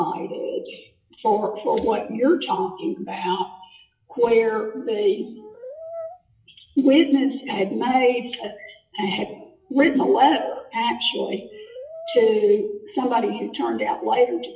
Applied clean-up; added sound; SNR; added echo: classical method WPE with log-MMSE.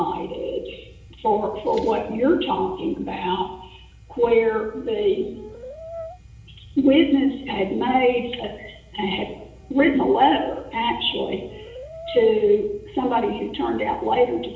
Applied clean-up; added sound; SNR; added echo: none; Brass instrument; 16 dB; reverberation time 0.8 s.